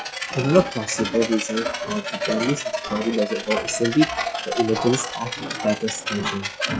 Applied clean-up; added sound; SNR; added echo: classical method log-MMSE.